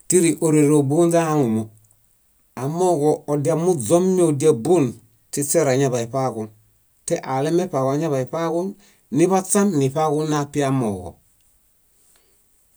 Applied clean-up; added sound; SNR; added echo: none; none; none; none.